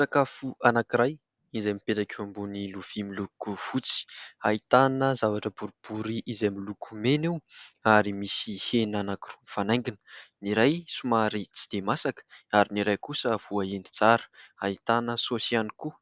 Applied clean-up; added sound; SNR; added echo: none; none; none; none.